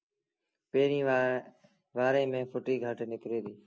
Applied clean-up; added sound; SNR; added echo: none; none; none; none.